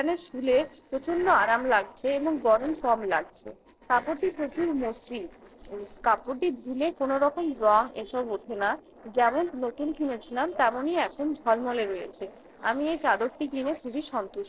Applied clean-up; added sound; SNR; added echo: neural separator model SepFormer DNS4.